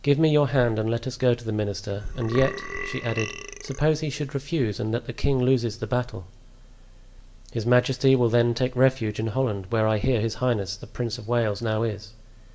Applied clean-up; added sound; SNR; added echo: none; Burping, eructation; 10 dB; reverberation time 0.5 s.